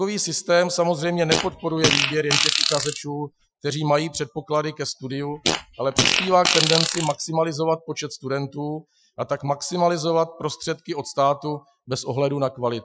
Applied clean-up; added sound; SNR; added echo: classical method Wiener filter.